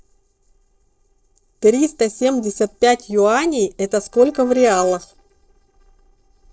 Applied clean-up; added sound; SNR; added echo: neural separator model SepFormer DNS4.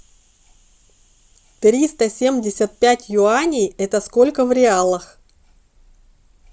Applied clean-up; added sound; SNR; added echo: none; none; none; none.